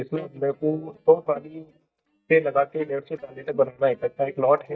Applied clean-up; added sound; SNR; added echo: neural mask model DeepFilterNet 3.